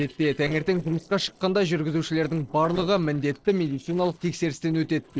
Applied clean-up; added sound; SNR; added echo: neural separator model SepFormer DNS4.